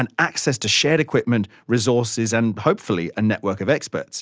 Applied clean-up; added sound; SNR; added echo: none; none; none; none.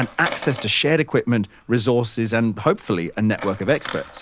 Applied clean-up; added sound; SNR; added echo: none; Coin (dropping); 14 dB; none.